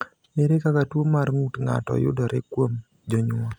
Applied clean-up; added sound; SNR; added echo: none; none; none; none.